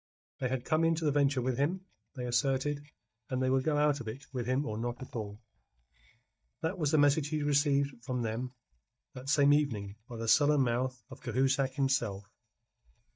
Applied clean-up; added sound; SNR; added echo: neural mask model DeepFilterNet 3.